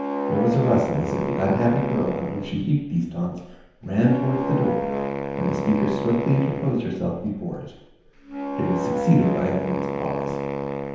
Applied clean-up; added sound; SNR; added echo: none; Wind instrument, woodwind instrument; 4 dB; reverberation time 0.9 s.